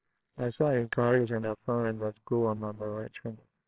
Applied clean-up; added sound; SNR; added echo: neural separator model SepFormer WHAMR!.